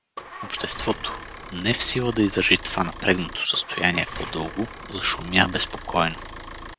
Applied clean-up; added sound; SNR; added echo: none; Idling / Engine starting / Motor vehicle (road); 12 dB; none.